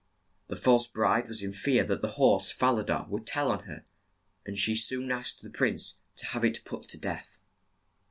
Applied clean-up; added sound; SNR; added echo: none; none; none; none.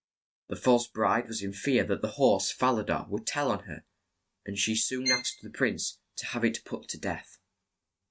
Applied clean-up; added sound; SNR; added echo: neural mask model RNNoise.